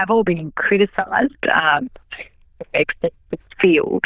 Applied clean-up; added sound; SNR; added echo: neural diffusion model UNIVERSE++.